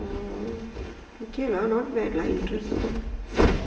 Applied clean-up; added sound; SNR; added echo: none; none; none; reverberation time 0.8 s.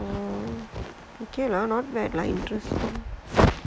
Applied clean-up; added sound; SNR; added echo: none; none; none; none.